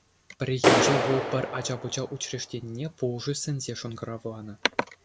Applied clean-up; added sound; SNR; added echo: none; Clapping; -2 dB; none.